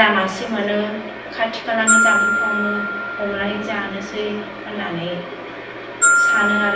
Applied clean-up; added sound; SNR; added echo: none; Glockenspiel; -1 dB; reverberation time 0.8 s.